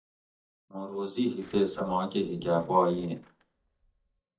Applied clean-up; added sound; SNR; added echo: neural mask model DeepFilterNet 3.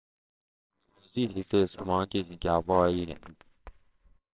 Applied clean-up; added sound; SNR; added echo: neural separator model SepFormer WHAMR!.